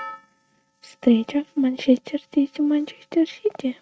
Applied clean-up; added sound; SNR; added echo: neural mask model RNNoise.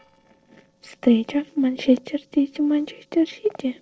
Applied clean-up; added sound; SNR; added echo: neural separator model SepFormer DNS4.